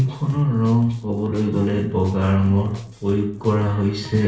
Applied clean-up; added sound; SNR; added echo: neural separator model SepFormer DNS4.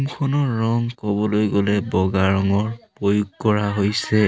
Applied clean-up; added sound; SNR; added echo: none; none; none; none.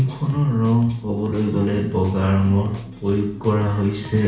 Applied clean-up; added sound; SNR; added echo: none; Drum kit; 17 dB; reverberation time 0.6 s.